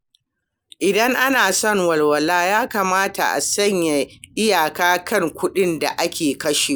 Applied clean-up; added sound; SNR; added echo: none; none; none; none.